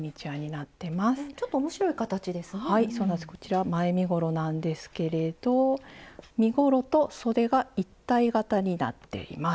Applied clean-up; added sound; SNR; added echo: none; none; none; none.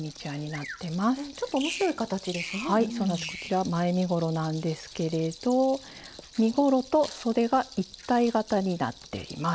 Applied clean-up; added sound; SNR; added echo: none; Rattle + Bird vocalization, bird call, bird song; 15 dB; none.